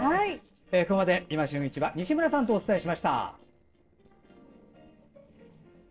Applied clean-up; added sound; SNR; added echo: neural separator model SepFormer DNS4.